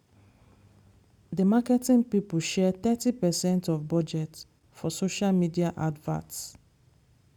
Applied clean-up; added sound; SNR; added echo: none; none; none; none.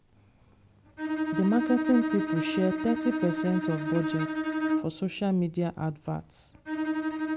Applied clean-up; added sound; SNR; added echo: none; Bowed string instrument; 2 dB; none.